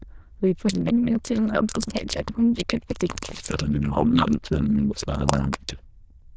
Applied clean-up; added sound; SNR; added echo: neural diffusion model UNIVERSE++.